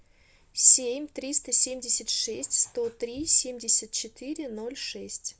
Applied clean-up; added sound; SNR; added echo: none; none; none; none.